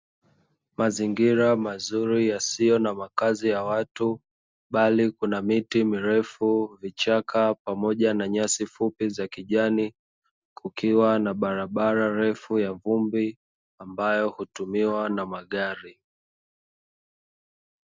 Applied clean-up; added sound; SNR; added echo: none; none; none; none.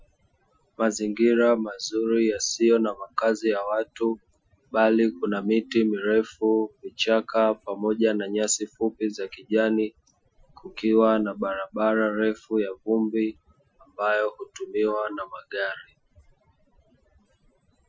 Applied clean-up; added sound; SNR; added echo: classical method Wiener filter.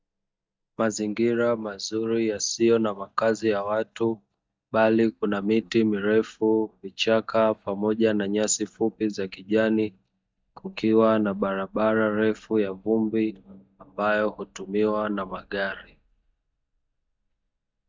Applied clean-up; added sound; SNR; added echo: neural mask model DeepFilterNet 3.